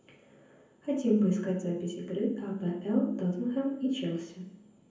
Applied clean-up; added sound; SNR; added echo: none; none; none; reverberation time 0.7 s.